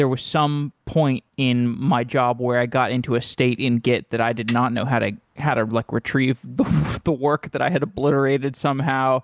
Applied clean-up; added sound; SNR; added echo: none; Snare drum; 17 dB; none.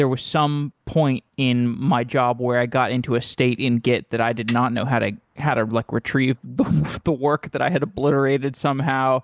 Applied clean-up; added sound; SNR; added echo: neural mask model Resemble Enhance denoiser.